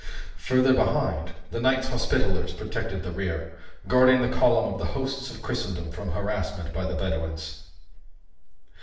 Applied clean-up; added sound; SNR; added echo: none; none; none; reverberation time 0.7 s.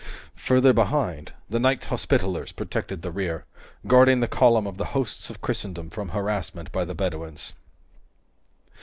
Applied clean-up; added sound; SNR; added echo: none; none; none; none.